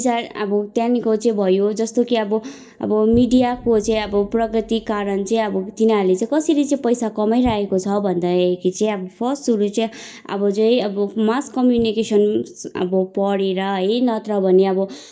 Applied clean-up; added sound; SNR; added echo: neural mask model DeepFilterNet 3.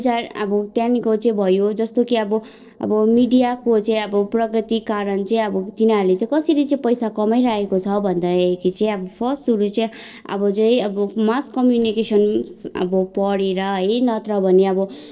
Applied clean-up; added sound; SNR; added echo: neural separator model SepFormer DNS4.